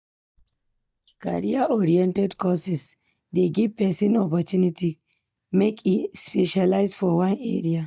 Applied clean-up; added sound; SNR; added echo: neural mask model DeepFilterNet 3.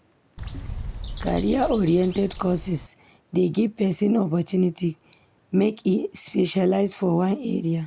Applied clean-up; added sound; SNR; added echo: none; Bird; 10 dB; none.